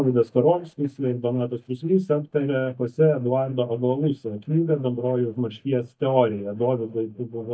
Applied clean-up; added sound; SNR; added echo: neural mask model DeepFilterNet 3.